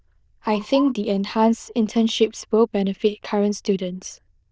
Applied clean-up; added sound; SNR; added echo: neural diffusion model UNIVERSE++.